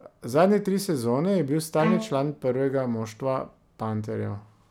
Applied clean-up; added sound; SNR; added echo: none; Bowed string instrument; 7 dB; none.